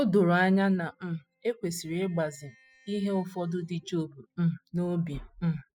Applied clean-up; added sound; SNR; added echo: classical method spectral subtraction.